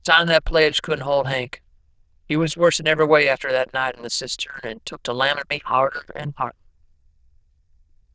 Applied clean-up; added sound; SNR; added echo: neural diffusion model UNIVERSE++.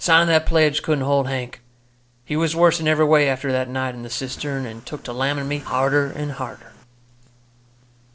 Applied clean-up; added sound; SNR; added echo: neural separator model SepFormer DNS4.